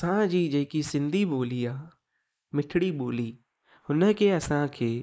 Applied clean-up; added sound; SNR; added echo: neural mask model Resemble Enhance denoiser.